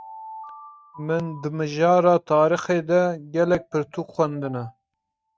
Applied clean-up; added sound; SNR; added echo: neural mask model RNNoise.